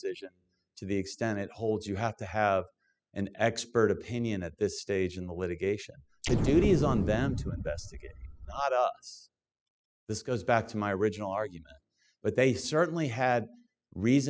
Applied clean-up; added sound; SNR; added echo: classical method spectral subtraction.